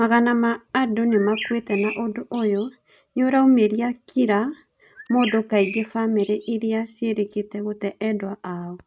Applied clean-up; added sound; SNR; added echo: neural mask model RNNoise.